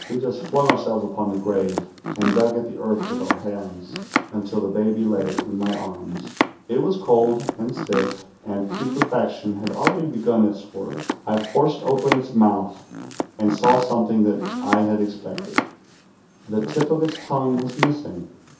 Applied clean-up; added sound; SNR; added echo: none; Domestic sounds, home sounds; 7 dB; reverberation time 0.5 s.